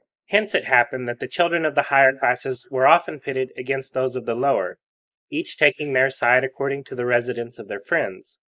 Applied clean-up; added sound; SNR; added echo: neural mask model Resemble Enhance denoiser.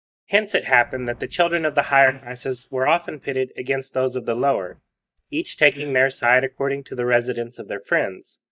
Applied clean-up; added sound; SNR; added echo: neural mask model DeepFilterNet 3.